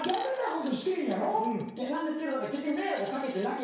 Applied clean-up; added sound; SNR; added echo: none; Coin (dropping); 14 dB; reverberation time 0.6 s.